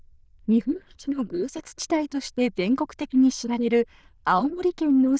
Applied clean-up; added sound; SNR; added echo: neural diffusion model UNIVERSE++.